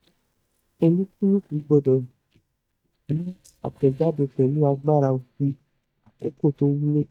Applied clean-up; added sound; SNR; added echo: neural mask model DeepFilterNet 3.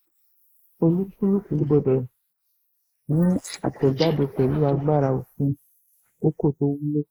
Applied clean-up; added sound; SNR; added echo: neural mask model Resemble Enhance denoiser.